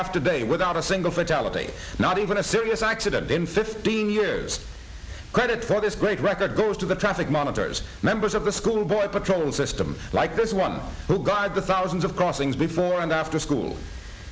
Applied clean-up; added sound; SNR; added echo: none; none; none; none.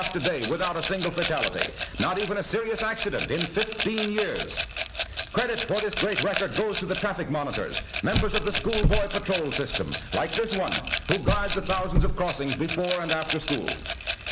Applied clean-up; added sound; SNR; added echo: none; Car + Rattle / Glass; -3 dB; none.